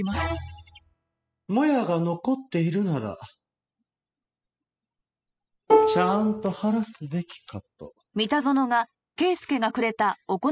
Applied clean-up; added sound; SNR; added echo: classical method spectral subtraction.